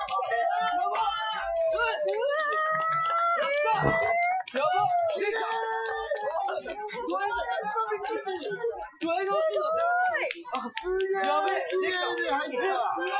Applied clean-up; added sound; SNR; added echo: classical method Wiener filter.